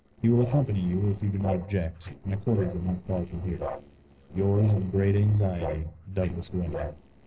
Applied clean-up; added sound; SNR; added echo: neural separator model SepFormer DNS4.